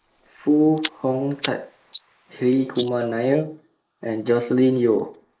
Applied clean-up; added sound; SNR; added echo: neural mask model Resemble Enhance denoiser.